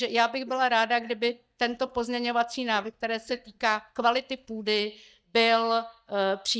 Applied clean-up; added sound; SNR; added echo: neural mask model DeepFilterNet 3.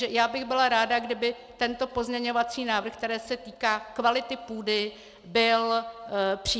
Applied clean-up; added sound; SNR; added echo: none; none; none; none.